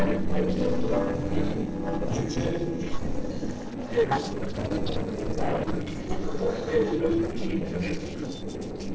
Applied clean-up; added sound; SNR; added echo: neural separator model SepFormer DNS4.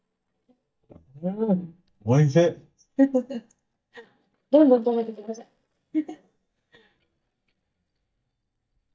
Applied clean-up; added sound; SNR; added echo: neural mask model DeepFilterNet 3.